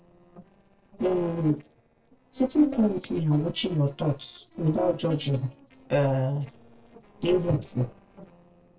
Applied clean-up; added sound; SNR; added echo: neural separator model SepFormer DNS4.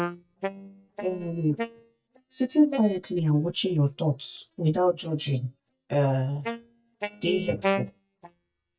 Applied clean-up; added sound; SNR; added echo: neural mask model DeepFilterNet 3.